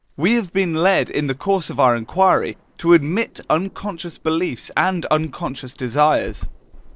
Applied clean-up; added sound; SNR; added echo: neural separator model SepFormer DNS4.